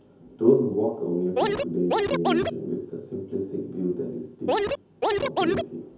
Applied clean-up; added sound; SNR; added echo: none; Scratching (performance technique); -2 dB; reverberation time 0.5 s.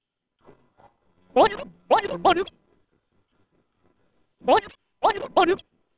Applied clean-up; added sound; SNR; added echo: neural separator model SepFormer WHAMR!.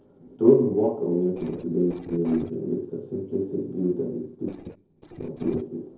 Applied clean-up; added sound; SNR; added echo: neural separator model SepFormer DNS4.